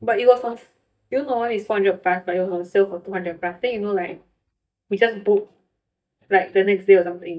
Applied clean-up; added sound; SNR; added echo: neural mask model DeepFilterNet 3.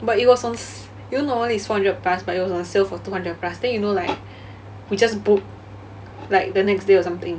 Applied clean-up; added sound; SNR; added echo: none; none; none; none.